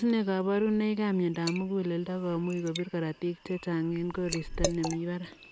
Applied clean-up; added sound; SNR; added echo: none; Liquid; 11 dB; none.